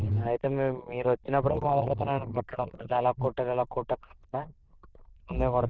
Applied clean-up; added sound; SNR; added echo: neural diffusion model UNIVERSE++.